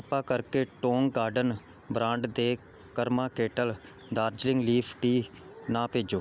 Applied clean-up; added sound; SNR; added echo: none; none; none; none.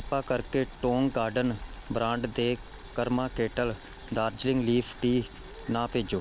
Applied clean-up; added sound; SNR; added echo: none; Boiling; 15 dB; none.